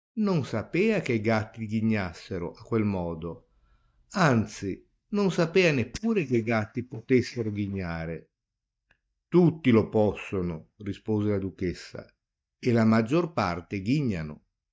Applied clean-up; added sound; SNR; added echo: neural mask model DeepFilterNet 3.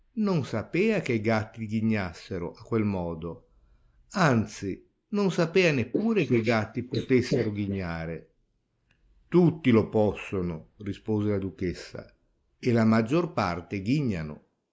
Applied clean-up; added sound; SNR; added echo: neural mask model Resemble Enhance denoiser.